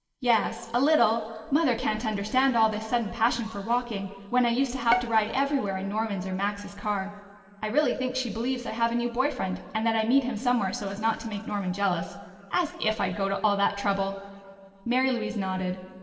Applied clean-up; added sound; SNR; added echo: neural separator model SepFormer DNS4.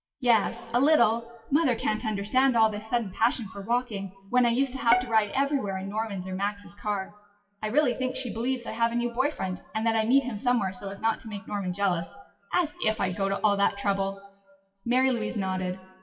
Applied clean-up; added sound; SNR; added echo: classical method WPE with log-MMSE.